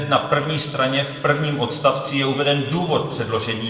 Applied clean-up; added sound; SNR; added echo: neural separator model SepFormer DNS4.